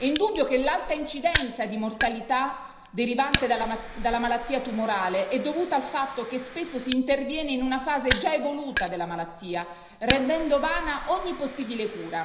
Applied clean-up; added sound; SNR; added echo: none; Fire; 7 dB; reverberation time 0.9 s.